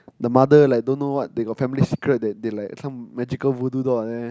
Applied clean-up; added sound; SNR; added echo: none; none; none; none.